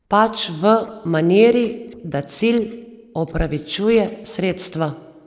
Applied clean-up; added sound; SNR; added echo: neural separator model SepFormer DNS4.